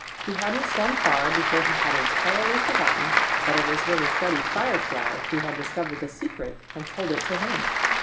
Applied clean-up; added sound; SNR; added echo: none; Applause / Crowd; -4 dB; reverberation time 0.9 s.